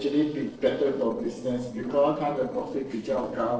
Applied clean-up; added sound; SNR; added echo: neural separator model SepFormer DNS4.